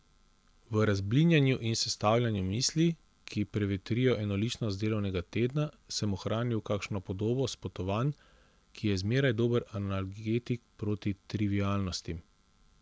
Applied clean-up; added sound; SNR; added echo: none; none; none; none.